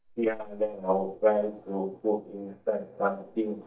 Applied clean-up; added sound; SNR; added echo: neural mask model DeepFilterNet 3.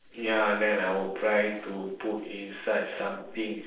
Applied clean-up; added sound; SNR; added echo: neural separator model SepFormer DNS4.